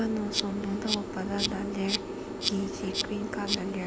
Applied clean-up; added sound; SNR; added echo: none; Insect; 0 dB; none.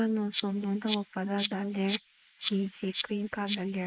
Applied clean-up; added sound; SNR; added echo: neural mask model Resemble Enhance denoiser.